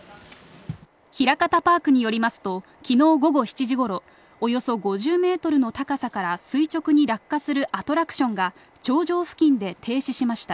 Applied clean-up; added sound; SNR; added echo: none; none; none; none.